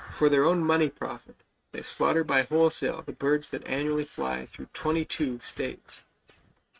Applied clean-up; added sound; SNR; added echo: neural mask model RNNoise.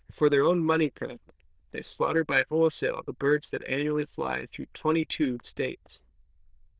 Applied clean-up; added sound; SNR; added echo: neural diffusion model UNIVERSE++.